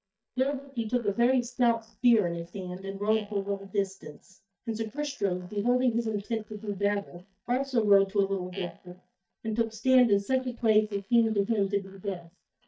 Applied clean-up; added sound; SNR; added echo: neural mask model DeepFilterNet 3.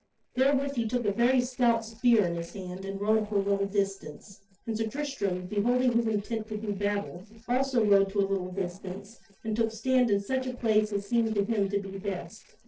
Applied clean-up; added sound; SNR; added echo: neural separator model SepFormer DNS4.